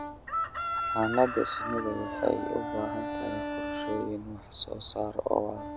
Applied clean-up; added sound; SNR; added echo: none; Wind instrument, woodwind instrument + Chicken, rooster; 5 dB; none.